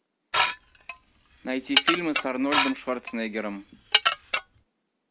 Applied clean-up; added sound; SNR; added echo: none; Dishes, pots, and pans / Glass; -4 dB; none.